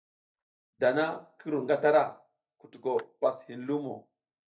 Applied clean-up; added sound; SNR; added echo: neural mask model DeepFilterNet 3.